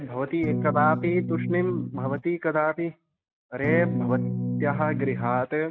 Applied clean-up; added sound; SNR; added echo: neural mask model RNNoise.